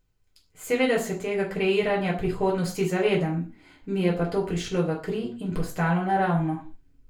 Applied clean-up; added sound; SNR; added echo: none; none; none; reverberation time 0.3 s.